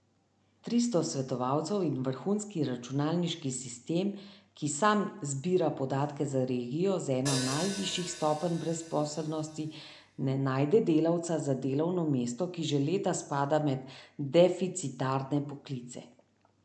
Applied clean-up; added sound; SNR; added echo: none; Hi-hat; 12 dB; none.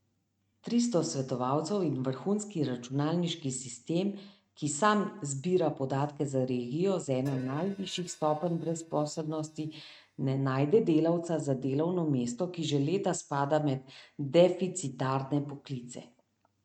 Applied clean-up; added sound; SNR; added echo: neural mask model RNNoise.